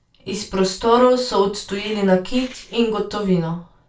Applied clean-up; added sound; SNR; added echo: neural separator model SepFormer DNS4.